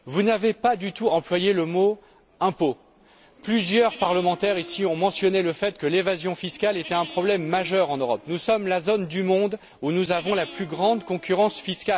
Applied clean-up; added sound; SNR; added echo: none; Livestock, farm animals, working animals; 18 dB; none.